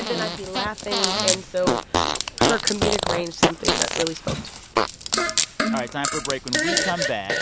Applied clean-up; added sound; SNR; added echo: none; Fart + Wood; -5 dB; none.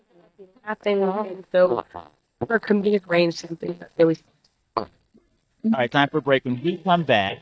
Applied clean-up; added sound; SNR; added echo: neural mask model DeepFilterNet 3.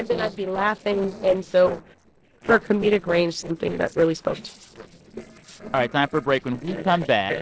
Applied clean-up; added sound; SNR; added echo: neural separator model SepFormer DNS4.